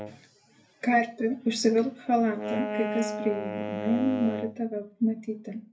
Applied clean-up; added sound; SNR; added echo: none; Wind instrument, woodwind instrument; 8 dB; reverberation time 0.3 s.